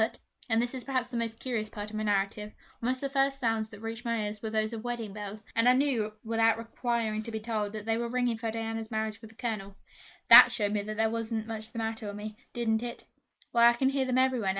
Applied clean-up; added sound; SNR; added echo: neural mask model Resemble Enhance denoiser.